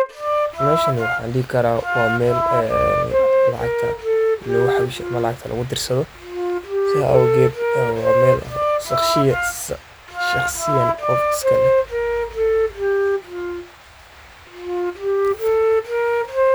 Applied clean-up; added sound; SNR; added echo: none; Wind instrument, woodwind instrument; -4 dB; none.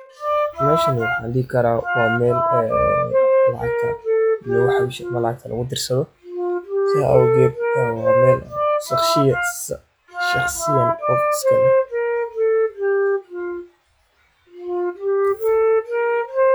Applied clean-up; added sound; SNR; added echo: classical method log-MMSE.